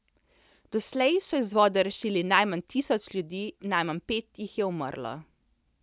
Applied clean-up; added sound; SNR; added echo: none; none; none; none.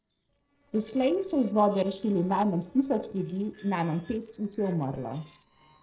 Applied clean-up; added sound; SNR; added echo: neural separator model SepFormer DNS4.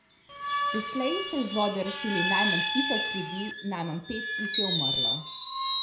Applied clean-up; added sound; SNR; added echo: none; Screech; -2 dB; reverberation time 0.4 s.